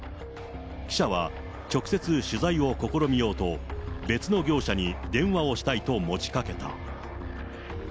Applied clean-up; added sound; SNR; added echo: none; none; none; none.